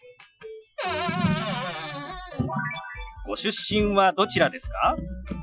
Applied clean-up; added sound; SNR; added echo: classical method Wiener filter.